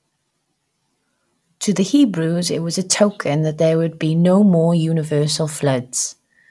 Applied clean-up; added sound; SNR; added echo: none; none; none; none.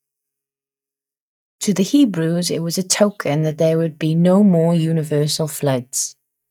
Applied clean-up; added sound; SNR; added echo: neural mask model DeepFilterNet 3.